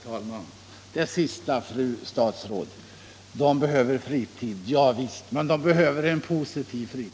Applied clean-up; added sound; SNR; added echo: none; none; none; none.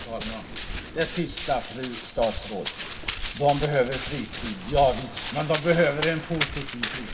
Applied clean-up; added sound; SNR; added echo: none; Run; 4 dB; reverberation time 0.2 s.